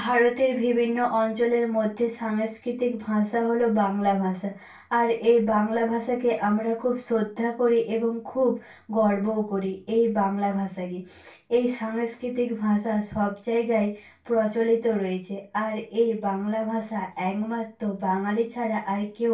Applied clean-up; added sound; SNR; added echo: none; none; none; reverberation time 0.2 s.